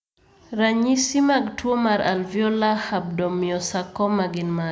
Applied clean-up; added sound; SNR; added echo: none; none; none; none.